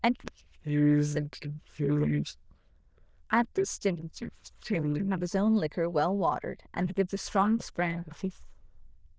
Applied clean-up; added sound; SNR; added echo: neural diffusion model UNIVERSE++.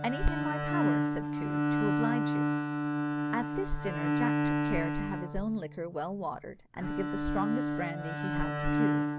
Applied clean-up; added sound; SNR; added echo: none; Bowed string instrument; -4 dB; none.